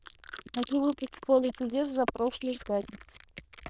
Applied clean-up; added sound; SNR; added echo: neural diffusion model UNIVERSE++.